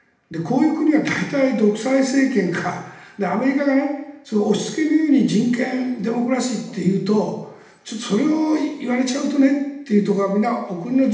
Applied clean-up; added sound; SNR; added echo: none; none; none; reverberation time 0.8 s.